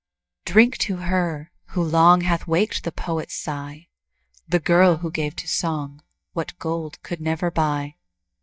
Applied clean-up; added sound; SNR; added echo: neural mask model DeepFilterNet 3.